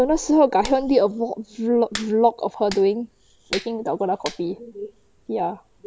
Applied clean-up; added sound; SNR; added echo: none; Hands; 17 dB; none.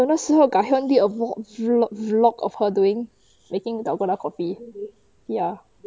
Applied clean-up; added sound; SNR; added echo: none; none; none; none.